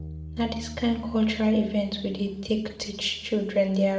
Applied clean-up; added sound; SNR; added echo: none; Bass guitar; 16 dB; reverberation time 0.7 s.